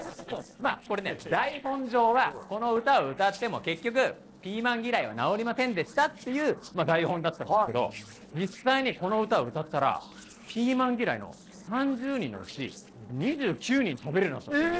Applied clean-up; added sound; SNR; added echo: neural separator model SepFormer DNS4.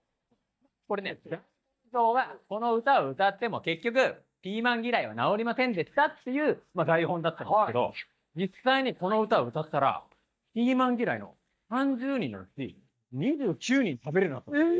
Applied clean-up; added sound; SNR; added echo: neural mask model DeepFilterNet 3.